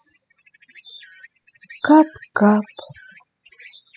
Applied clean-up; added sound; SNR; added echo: classical method spectral subtraction.